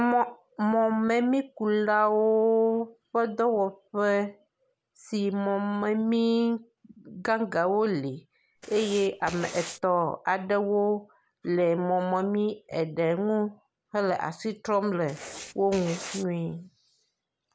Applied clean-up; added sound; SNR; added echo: none; Writing; 13 dB; none.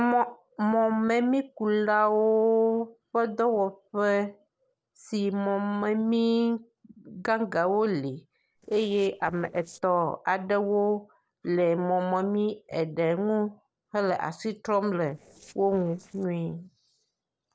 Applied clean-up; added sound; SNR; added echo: neural separator model SepFormer DNS4.